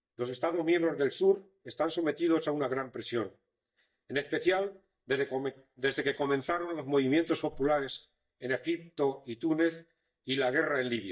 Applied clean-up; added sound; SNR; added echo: neural mask model DeepFilterNet 3.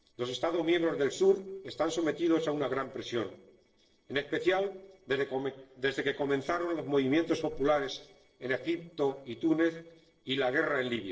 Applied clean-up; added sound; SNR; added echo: neural separator model SepFormer DNS4.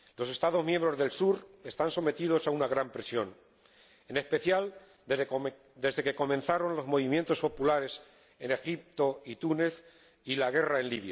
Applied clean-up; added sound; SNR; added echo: none; none; none; none.